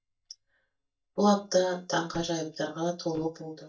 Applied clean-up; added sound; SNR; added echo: neural mask model DeepFilterNet 3.